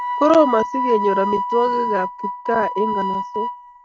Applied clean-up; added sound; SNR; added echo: neural mask model RNNoise.